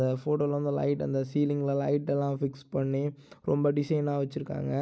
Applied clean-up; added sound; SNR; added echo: none; none; none; none.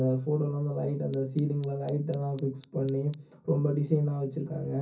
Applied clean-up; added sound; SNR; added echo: none; Alarm; 4 dB; reverberation time 0.3 s.